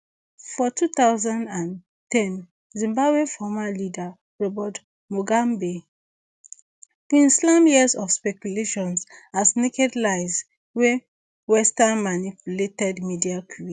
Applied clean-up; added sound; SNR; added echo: none; none; none; none.